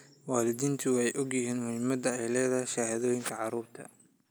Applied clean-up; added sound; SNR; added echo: none; none; none; none.